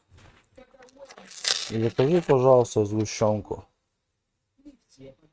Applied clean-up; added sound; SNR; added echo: neural mask model RNNoise.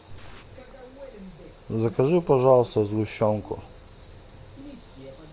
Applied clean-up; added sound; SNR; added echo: none; none; none; none.